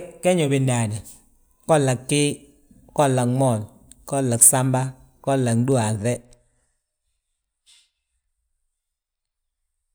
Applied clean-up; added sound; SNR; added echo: none; none; none; none.